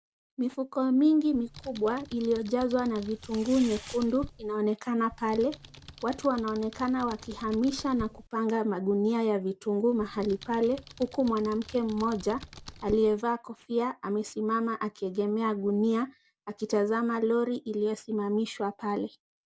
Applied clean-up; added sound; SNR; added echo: none; Fireworks + Computer keyboard; 17 dB; none.